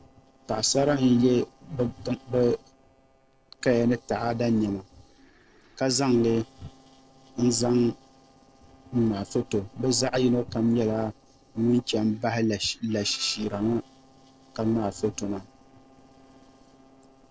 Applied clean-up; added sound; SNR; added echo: neural separator model SepFormer DNS4.